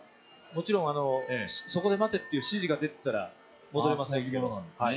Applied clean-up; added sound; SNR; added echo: classical method log-MMSE.